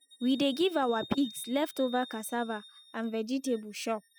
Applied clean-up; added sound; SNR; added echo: classical method spectral subtraction.